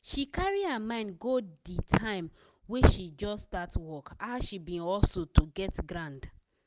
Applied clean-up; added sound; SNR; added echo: none; none; none; none.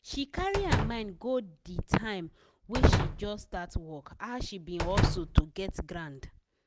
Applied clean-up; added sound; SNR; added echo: none; Slam; 4 dB; none.